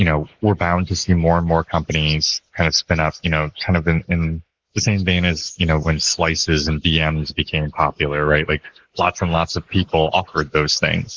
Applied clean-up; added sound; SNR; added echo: neural mask model Resemble Enhance denoiser.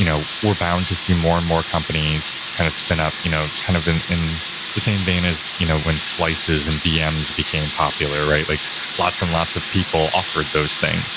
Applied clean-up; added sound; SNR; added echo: none; Sink (filling or washing) / Water tap, faucet; 2 dB; none.